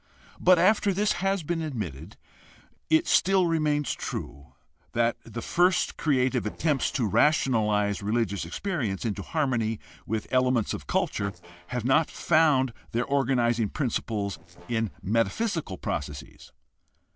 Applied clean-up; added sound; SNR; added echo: neural separator model SepFormer DNS4.